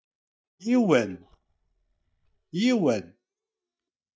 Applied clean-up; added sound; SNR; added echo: neural mask model DeepFilterNet 3.